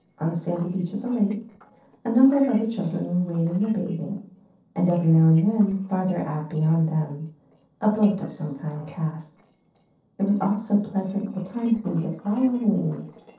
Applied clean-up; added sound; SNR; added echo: neural separator model SepFormer DNS4.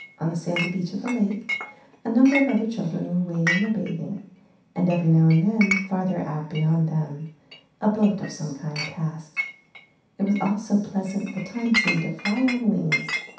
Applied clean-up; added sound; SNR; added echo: none; Chink, clink; 9 dB; reverberation time 0.7 s.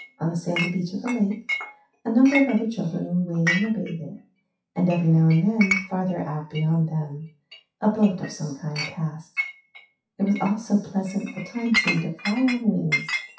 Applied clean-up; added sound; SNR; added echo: classical method WPE with log-MMSE.